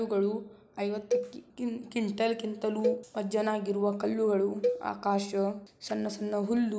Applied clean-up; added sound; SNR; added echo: none; Cowbell; 6 dB; none.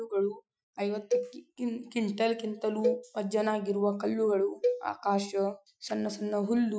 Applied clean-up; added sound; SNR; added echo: classical method Wiener filter.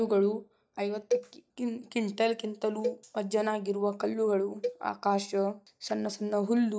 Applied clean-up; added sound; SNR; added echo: neural mask model DeepFilterNet 3.